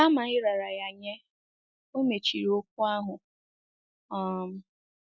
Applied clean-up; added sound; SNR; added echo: none; none; none; none.